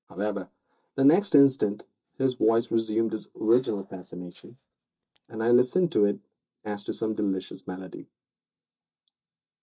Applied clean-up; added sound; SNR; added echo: neural mask model DeepFilterNet 3.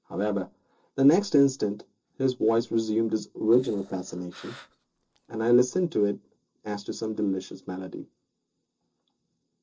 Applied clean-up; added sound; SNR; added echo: neural separator model SepFormer DNS4.